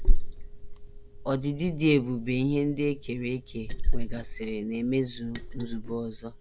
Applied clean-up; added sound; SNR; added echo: none; Liquid; -3 dB; none.